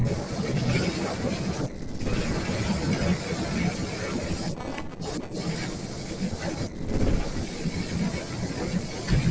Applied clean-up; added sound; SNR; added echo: neural separator model SepFormer DNS4.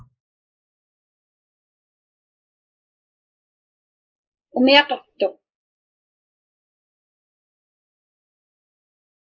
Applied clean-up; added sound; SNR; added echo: neural mask model Resemble Enhance denoiser.